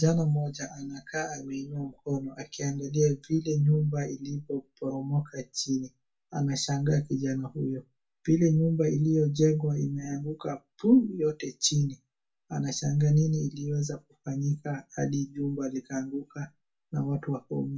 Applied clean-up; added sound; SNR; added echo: none; none; none; reverberation time 0.2 s.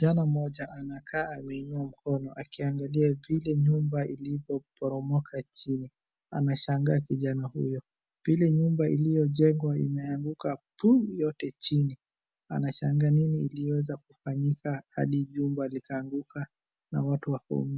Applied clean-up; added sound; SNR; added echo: none; none; none; none.